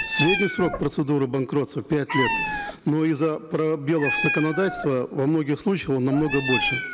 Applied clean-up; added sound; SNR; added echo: none; Meow; 6 dB; none.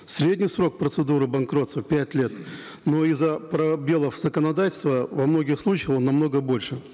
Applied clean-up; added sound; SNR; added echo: none; none; none; none.